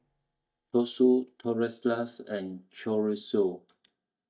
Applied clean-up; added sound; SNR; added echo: neural mask model DeepFilterNet 3.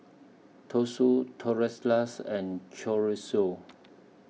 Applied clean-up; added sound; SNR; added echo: none; none; none; none.